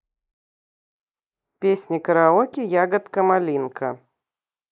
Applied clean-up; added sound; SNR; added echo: neural mask model Resemble Enhance denoiser.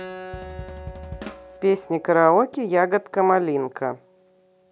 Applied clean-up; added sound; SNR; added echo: none; Drum kit + Keyboard (musical); 17 dB; none.